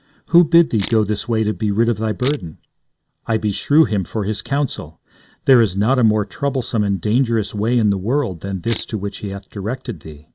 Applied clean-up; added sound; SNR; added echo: none; Camera; 17 dB; none.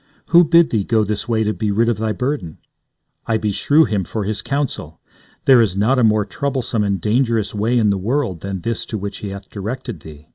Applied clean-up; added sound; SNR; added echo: none; none; none; none.